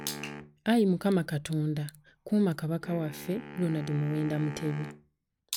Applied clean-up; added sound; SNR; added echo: none; Wind instrument, woodwind instrument; 15 dB; none.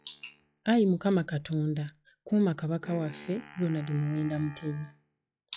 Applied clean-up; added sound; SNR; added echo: classical method log-MMSE.